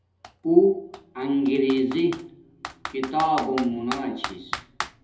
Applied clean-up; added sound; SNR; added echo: none; Computer keyboard; 13 dB; reverberation time 0.9 s.